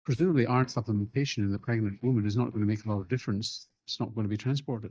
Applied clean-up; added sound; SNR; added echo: neural mask model DeepFilterNet 3.